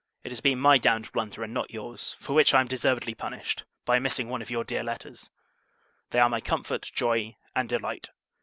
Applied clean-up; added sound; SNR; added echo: none; none; none; none.